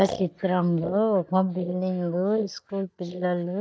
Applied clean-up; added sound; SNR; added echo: neural mask model DeepFilterNet 3.